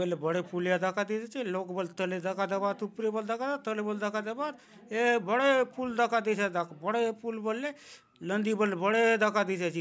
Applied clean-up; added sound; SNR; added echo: none; none; none; none.